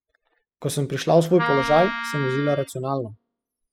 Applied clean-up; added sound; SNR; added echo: classical method spectral subtraction.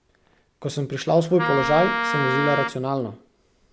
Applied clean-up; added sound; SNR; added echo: none; Wind instrument, woodwind instrument; 1 dB; none.